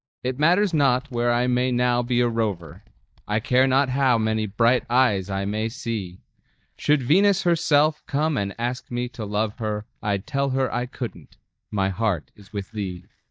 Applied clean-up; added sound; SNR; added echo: neural mask model DeepFilterNet 3.